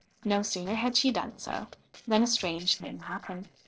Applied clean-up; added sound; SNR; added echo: neural separator model SepFormer DNS4.